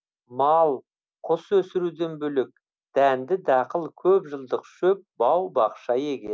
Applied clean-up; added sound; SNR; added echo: none; none; none; none.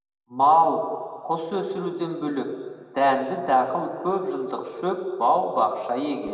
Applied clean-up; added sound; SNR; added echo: none; none; none; reverberation time 2.9 s.